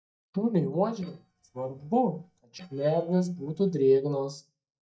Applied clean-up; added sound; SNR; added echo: neural mask model DeepFilterNet 3.